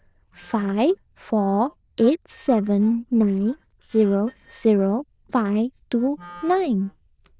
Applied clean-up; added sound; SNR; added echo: neural diffusion model UNIVERSE++.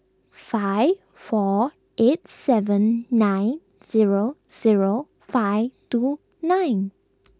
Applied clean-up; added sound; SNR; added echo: none; none; none; none.